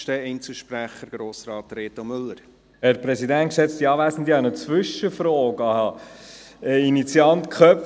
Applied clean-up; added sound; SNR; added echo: none; none; none; none.